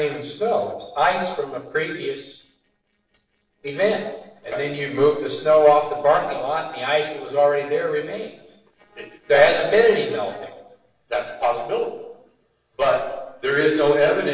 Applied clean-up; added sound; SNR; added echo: neural separator model SepFormer DNS4.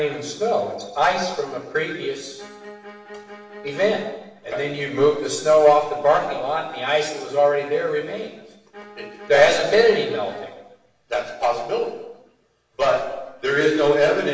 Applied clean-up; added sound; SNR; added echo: none; Bowed string instrument; 18 dB; reverberation time 1.0 s.